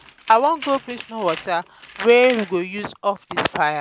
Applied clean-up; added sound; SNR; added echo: none; Tools; 17 dB; none.